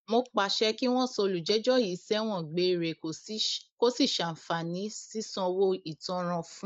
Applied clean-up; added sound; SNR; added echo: neural mask model Resemble Enhance denoiser.